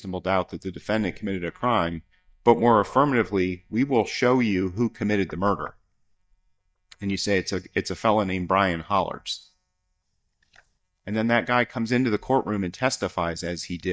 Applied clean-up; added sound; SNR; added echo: neural mask model DeepFilterNet 3.